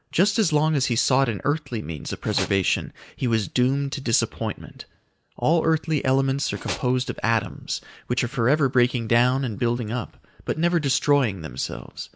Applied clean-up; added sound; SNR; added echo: none; Tools; 10 dB; none.